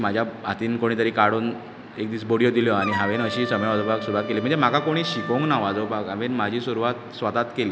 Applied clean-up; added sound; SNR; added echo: none; Wind instrument, woodwind instrument; 10 dB; none.